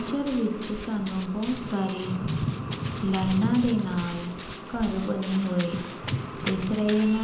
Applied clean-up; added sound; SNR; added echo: none; Run; 11 dB; reverberation time 0.9 s.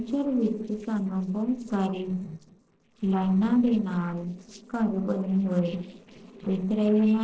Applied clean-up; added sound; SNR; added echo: neural separator model SepFormer DNS4.